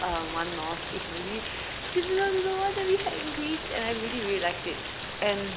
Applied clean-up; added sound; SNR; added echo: none; Rain; 6 dB; none.